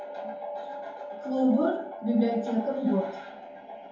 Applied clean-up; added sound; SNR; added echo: none; none; none; reverberation time 2.7 s.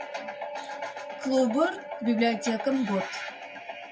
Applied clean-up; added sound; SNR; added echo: none; none; none; none.